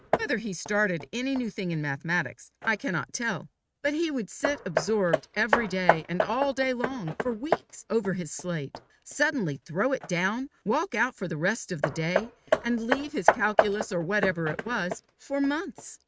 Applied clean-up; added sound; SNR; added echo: neural mask model RNNoise.